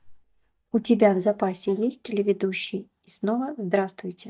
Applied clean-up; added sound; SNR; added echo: neural mask model DeepFilterNet 3.